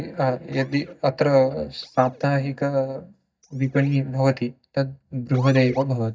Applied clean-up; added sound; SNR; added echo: neural mask model DeepFilterNet 3.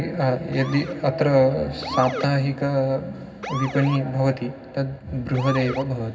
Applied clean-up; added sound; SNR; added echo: none; Motor vehicle (road) / Siren; 13 dB; reverberation time 0.4 s.